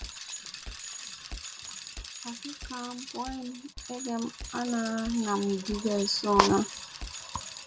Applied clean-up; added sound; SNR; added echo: none; Bicycle; 10 dB; none.